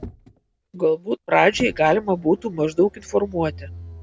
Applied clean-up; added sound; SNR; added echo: none; Motor vehicle (road); 19 dB; none.